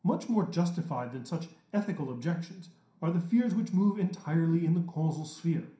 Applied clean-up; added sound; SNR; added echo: none; none; none; reverberation time 0.5 s.